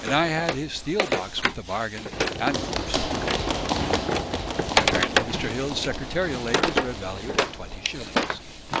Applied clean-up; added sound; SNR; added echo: none; Run + Wood; -4 dB; none.